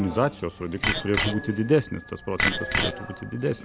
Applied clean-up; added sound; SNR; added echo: none; Bicycle bell; 3 dB; none.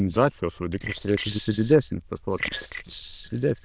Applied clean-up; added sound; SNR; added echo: neural diffusion model UNIVERSE++.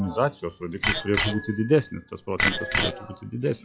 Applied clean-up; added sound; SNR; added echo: classical method log-MMSE.